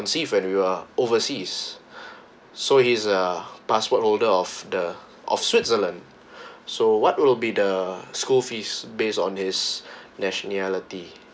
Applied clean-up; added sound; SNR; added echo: none; none; none; none.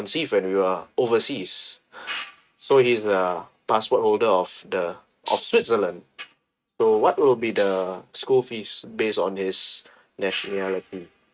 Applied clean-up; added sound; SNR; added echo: neural mask model RNNoise.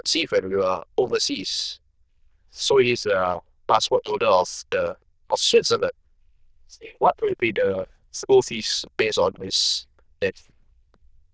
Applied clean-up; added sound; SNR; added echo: neural diffusion model UNIVERSE++.